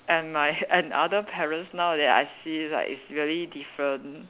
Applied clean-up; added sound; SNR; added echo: none; none; none; none.